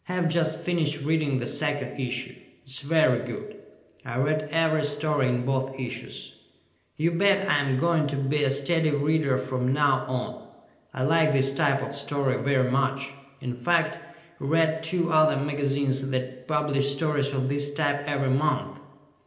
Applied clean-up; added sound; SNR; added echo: none; none; none; reverberation time 0.9 s.